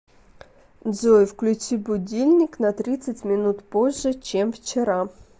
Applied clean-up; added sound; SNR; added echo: none; none; none; none.